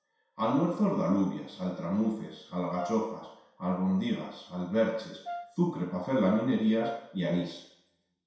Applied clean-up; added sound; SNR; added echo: none; Brass instrument; 15 dB; reverberation time 0.7 s.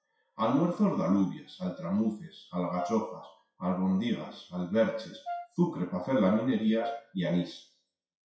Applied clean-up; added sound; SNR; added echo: classical method WPE with log-MMSE.